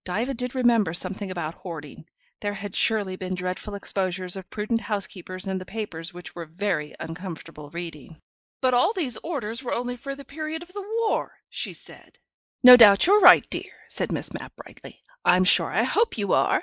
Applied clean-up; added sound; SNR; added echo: neural mask model Resemble Enhance denoiser.